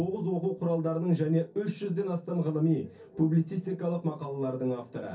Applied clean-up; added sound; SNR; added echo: none; none; none; reverberation time 0.3 s.